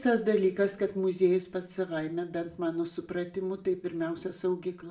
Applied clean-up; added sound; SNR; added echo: none; none; none; reverberation time 0.5 s.